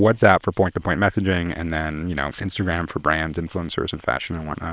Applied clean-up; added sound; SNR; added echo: neural separator model SepFormer WHAM!.